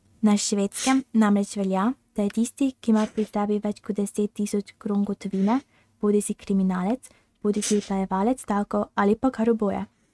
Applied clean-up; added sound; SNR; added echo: neural mask model RNNoise.